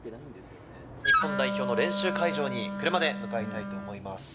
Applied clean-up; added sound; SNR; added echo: none; Wind instrument, woodwind instrument; -1 dB; none.